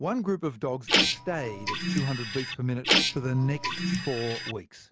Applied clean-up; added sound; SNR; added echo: none; Printer; -3 dB; none.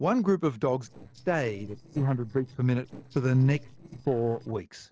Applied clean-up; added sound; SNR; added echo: neural separator model SepFormer DNS4.